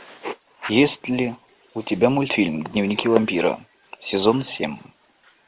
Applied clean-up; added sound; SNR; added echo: none; none; none; none.